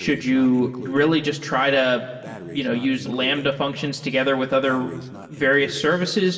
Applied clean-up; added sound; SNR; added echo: none; Breathing; 18 dB; reverberation time 1.7 s.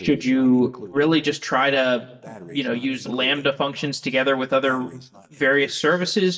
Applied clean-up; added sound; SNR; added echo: neural mask model DeepFilterNet 3.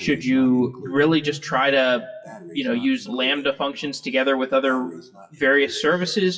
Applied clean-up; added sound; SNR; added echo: classical method WPE with log-MMSE.